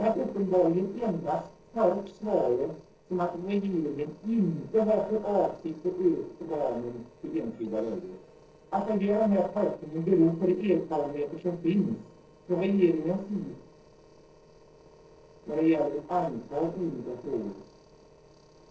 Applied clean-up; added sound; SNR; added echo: neural separator model SepFormer DNS4.